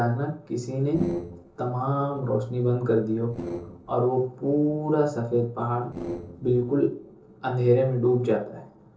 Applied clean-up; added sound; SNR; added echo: neural separator model SepFormer DNS4.